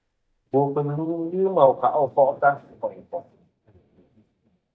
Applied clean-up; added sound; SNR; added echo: neural mask model DeepFilterNet 3.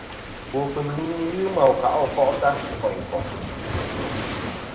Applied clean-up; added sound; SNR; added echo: none; Waves, surf; 7 dB; reverberation time 0.9 s.